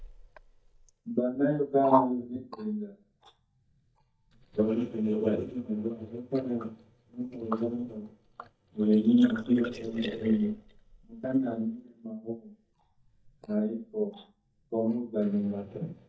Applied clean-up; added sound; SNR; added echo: neural mask model DeepFilterNet 3.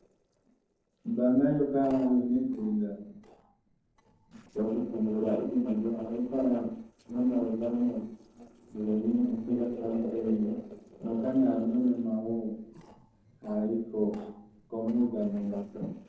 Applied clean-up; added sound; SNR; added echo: neural separator model SepFormer DNS4.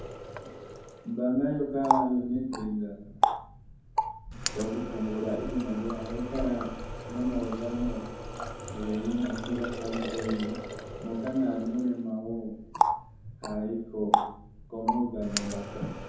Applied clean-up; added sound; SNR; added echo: none; Water tap, faucet; 2 dB; reverberation time 0.9 s.